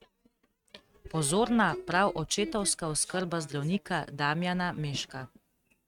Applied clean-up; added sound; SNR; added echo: neural mask model RNNoise.